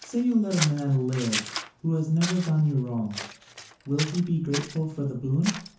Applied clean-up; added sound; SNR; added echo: none; Scissors; 11 dB; reverberation time 0.9 s.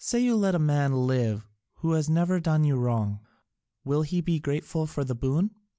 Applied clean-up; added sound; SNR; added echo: none; none; none; none.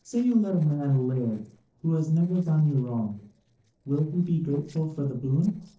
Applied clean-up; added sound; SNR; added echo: neural separator model SepFormer DNS4.